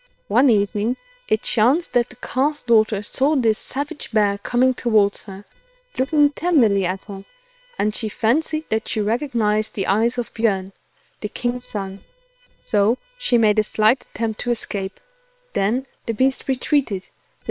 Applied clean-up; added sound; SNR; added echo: neural separator model SepFormer WHAM!.